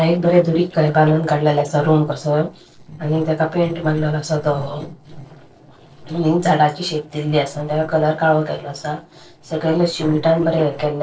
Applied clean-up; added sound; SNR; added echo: neural separator model SepFormer DNS4.